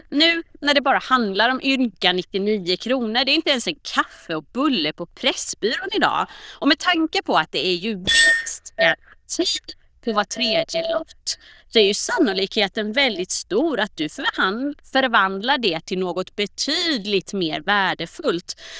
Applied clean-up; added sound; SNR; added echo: neural diffusion model UNIVERSE++.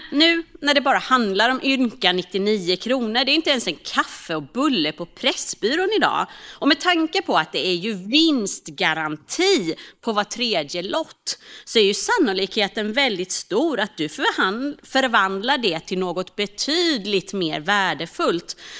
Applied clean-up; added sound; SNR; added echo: neural mask model Resemble Enhance denoiser.